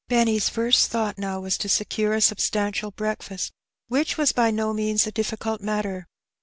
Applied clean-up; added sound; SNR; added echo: none; none; none; none.